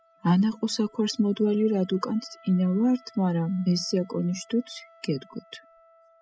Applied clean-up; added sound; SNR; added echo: classical method spectral subtraction.